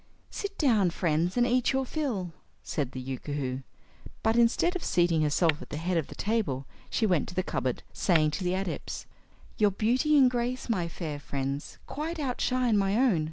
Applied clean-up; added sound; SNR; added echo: none; Glass; 12 dB; none.